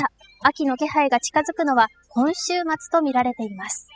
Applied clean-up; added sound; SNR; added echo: classical method spectral subtraction.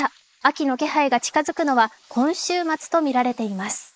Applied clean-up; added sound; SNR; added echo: neural mask model Resemble Enhance denoiser.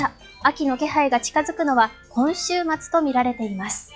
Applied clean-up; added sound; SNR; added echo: classical method log-MMSE.